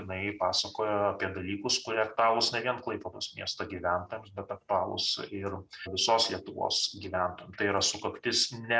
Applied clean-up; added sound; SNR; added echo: none; none; none; none.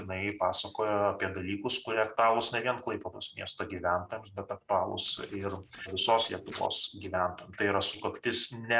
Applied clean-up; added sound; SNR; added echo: neural separator model SepFormer DNS4.